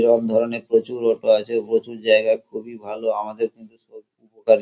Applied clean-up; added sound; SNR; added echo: none; none; none; none.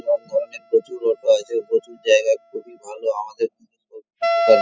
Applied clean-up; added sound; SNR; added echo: classical method spectral subtraction.